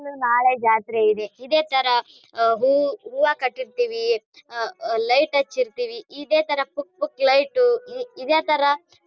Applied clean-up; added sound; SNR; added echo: none; none; none; none.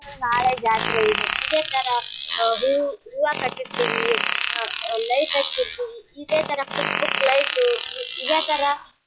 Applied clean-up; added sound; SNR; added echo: classical method log-MMSE.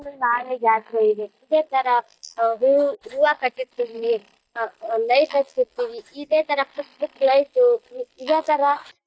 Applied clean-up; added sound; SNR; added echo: neural mask model DeepFilterNet 3.